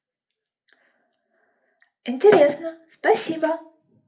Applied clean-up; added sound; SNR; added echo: none; none; none; reverberation time 0.3 s.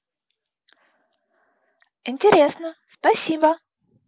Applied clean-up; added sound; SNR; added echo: none; none; none; none.